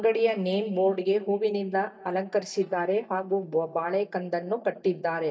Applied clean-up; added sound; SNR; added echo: neural mask model DeepFilterNet 3.